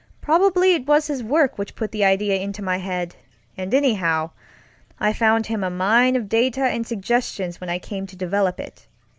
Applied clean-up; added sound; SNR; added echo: none; none; none; none.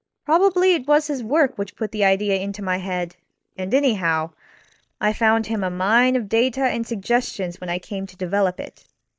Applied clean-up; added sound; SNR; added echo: neural mask model DeepFilterNet 3.